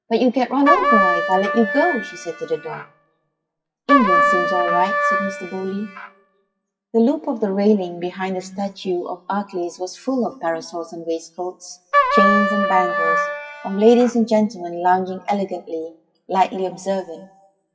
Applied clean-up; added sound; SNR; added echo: classical method WPE with log-MMSE.